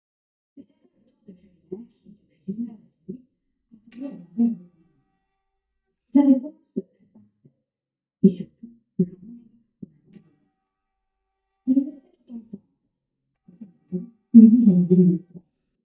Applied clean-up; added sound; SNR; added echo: neural mask model DeepFilterNet 3.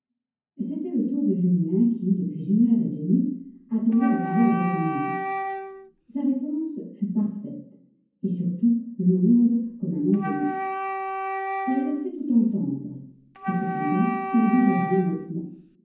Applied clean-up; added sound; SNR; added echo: none; Wind instrument, woodwind instrument; 7 dB; reverberation time 0.9 s.